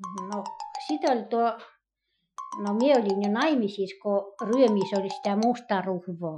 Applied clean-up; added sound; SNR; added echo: classical method Wiener filter.